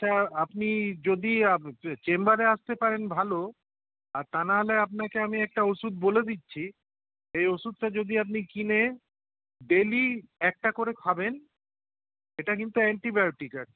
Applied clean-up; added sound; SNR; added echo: none; none; none; none.